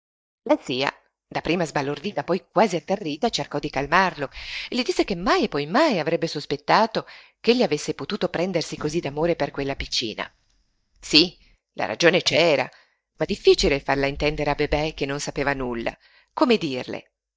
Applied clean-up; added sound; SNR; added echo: neural mask model DeepFilterNet 3.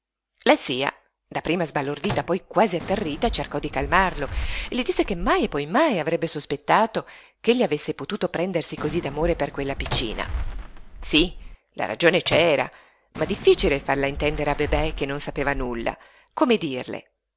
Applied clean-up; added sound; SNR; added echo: none; Microwave oven + Fireworks; 8 dB; none.